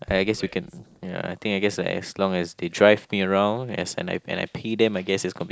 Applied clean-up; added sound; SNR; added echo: neural separator model SepFormer DNS4.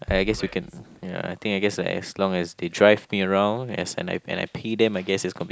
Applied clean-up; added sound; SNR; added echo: none; Bass drum; 17 dB; none.